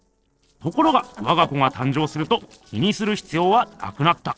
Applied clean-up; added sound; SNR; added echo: neural separator model SepFormer DNS4.